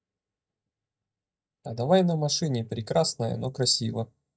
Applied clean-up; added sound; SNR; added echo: neural mask model DeepFilterNet 3.